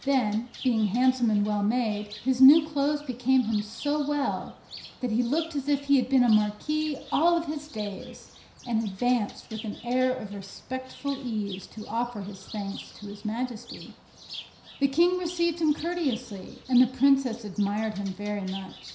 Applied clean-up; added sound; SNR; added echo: none; Bird; 19 dB; reverberation time 0.5 s.